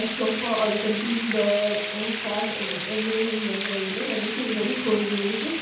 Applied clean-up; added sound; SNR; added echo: none; Water; 2 dB; reverberation time 0.8 s.